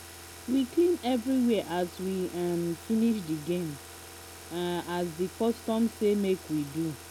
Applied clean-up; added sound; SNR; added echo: none; Car; 16 dB; none.